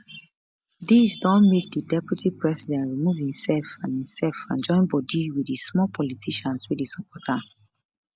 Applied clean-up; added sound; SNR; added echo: none; none; none; none.